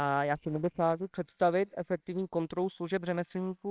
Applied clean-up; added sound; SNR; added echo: neural separator model SepFormer WHAMR!.